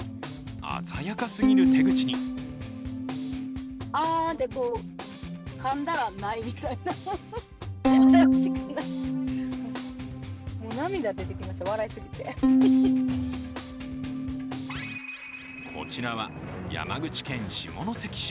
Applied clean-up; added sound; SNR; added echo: none; Bowed string instrument; -5 dB; none.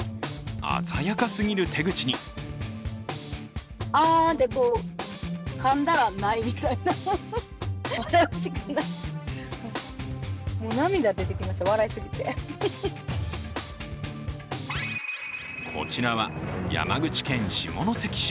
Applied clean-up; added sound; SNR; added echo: none; none; none; none.